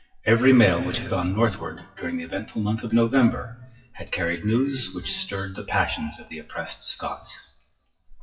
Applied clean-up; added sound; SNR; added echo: classical method WPE with log-MMSE.